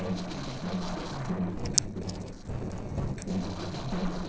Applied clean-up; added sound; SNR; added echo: neural separator model SepFormer DNS4.